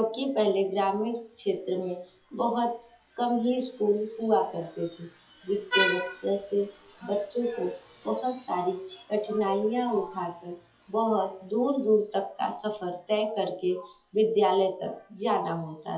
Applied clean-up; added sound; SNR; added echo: classical method WPE with log-MMSE.